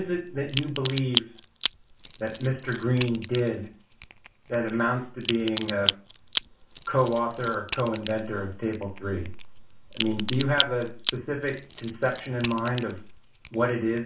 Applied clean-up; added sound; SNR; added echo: none; Crack; 7 dB; reverberation time 0.3 s.